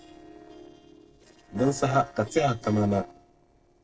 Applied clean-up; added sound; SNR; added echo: neural separator model SepFormer DNS4.